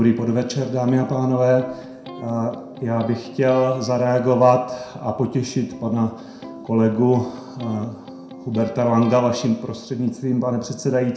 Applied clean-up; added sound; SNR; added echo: none; Electric guitar; 17 dB; reverberation time 0.6 s.